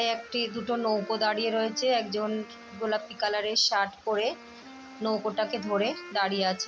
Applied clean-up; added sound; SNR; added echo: none; Wind instrument, woodwind instrument; 17 dB; none.